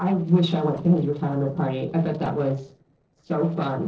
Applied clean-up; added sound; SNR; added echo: neural separator model SepFormer DNS4.